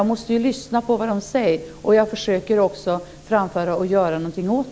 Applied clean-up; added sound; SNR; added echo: none; none; none; none.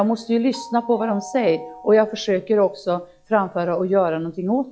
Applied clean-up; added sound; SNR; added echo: classical method log-MMSE.